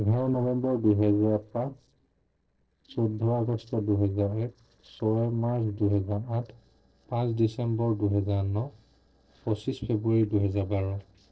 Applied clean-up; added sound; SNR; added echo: neural separator model SepFormer DNS4.